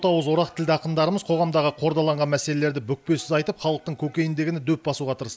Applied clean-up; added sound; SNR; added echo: none; none; none; none.